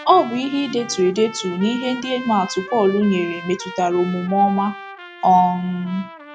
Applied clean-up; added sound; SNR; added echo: none; Trumpet; 16 dB; none.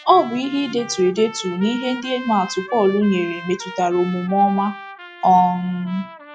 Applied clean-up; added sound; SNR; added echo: classical method log-MMSE.